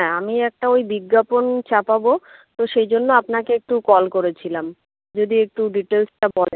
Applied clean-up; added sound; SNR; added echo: none; none; none; none.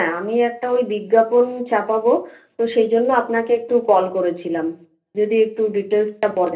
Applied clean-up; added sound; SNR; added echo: none; none; none; reverberation time 0.3 s.